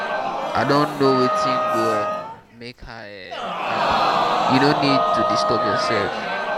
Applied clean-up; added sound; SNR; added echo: none; Crowd + Wind instrument, woodwind instrument; -3 dB; none.